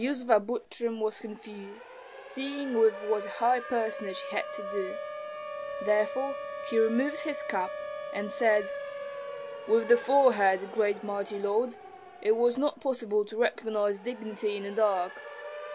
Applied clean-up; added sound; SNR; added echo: none; Siren; 11 dB; none.